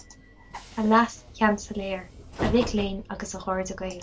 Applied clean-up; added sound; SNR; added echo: none; Train; 11 dB; none.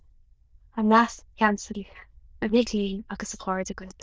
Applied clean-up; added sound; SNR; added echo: neural diffusion model UNIVERSE++.